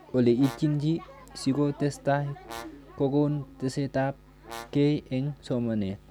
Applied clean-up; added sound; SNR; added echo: none; Brass instrument; 19 dB; none.